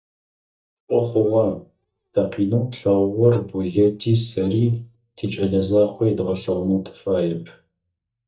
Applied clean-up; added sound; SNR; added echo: neural mask model DeepFilterNet 3.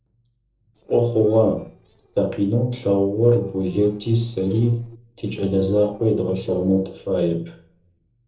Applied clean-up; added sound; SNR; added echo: neural separator model SepFormer DNS4.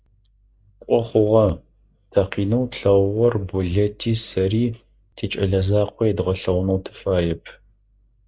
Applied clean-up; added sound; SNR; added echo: none; none; none; none.